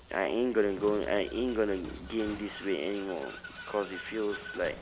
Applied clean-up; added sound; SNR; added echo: none; Vehicle; 14 dB; none.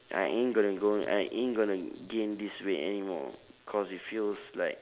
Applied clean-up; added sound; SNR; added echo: none; none; none; none.